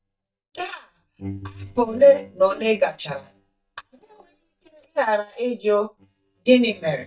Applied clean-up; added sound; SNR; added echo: neural mask model DeepFilterNet 3.